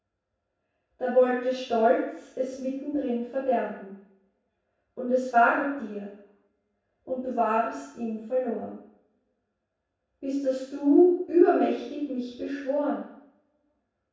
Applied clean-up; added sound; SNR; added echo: none; none; none; reverberation time 0.7 s.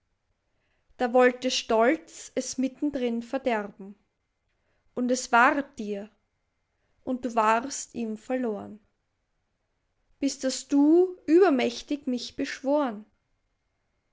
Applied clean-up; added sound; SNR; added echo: none; none; none; none.